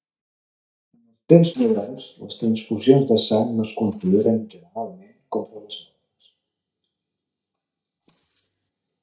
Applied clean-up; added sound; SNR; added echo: neural mask model DeepFilterNet 3.